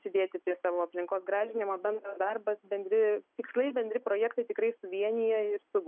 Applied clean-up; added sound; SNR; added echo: none; none; none; none.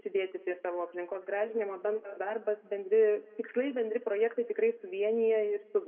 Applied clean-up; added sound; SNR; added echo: none; none; none; reverberation time 1.0 s.